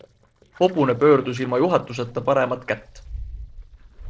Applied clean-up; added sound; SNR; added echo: neural separator model SepFormer DNS4.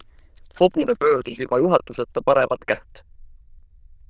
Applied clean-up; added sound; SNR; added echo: neural diffusion model UNIVERSE++.